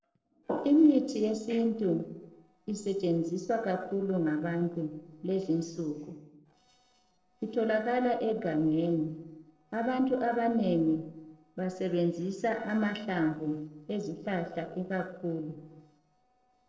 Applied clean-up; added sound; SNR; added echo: neural separator model SepFormer DNS4.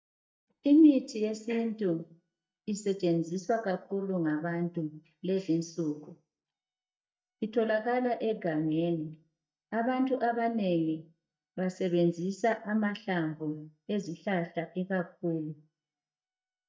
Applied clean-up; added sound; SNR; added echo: neural mask model DeepFilterNet 3.